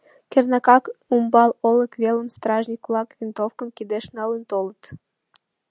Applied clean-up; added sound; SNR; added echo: none; none; none; none.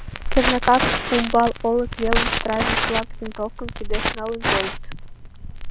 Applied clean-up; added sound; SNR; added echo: none; Crackle; 0 dB; none.